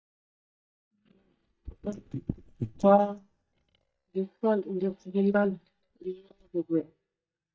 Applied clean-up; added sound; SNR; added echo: neural mask model DeepFilterNet 3.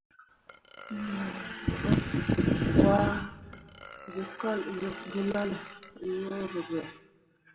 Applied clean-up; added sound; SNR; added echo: none; Burping, eructation; 19 dB; reverberation time 1.4 s.